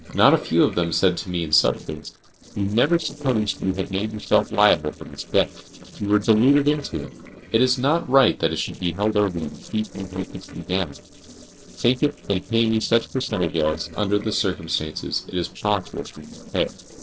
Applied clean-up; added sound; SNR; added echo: neural separator model SepFormer DNS4.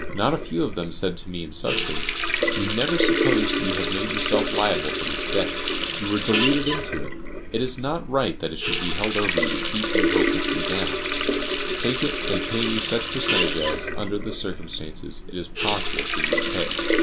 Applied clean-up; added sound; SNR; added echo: none; Water tap, faucet; -4 dB; none.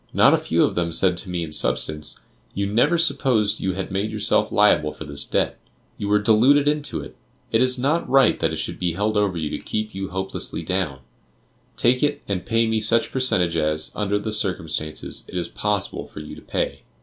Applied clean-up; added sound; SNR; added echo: none; none; none; none.